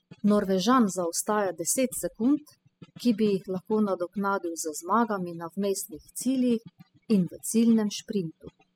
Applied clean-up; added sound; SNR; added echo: classical method spectral subtraction.